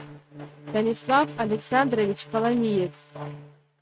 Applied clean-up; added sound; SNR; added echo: neural mask model RNNoise.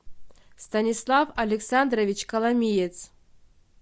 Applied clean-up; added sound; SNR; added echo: none; none; none; none.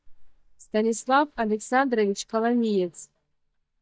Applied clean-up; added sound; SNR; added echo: neural mask model DeepFilterNet 3.